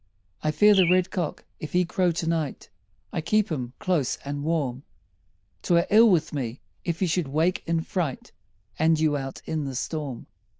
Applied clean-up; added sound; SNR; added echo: neural diffusion model UNIVERSE++.